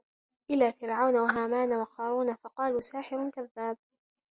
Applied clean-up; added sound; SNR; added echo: none; none; none; none.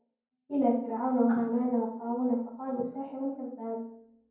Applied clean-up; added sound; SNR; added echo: none; none; none; reverberation time 0.9 s.